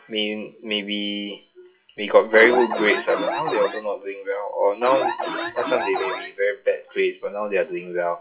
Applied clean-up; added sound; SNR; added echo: classical method WPE with log-MMSE.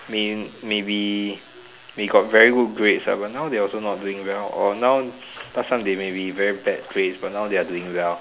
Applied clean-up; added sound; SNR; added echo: none; none; none; none.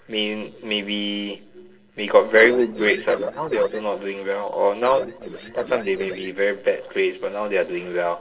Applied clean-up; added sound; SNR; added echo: neural separator model SepFormer DNS4.